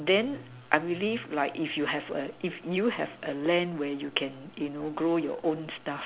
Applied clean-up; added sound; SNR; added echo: none; none; none; none.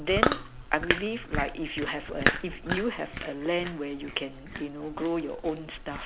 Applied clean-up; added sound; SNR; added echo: none; Chewing, mastication; 1 dB; none.